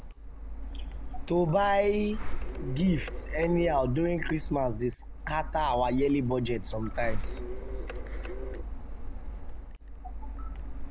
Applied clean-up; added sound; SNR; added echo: none; Printer; 3 dB; none.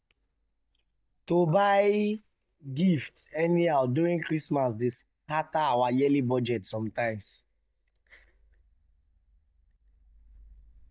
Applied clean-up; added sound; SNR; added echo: neural mask model DeepFilterNet 3.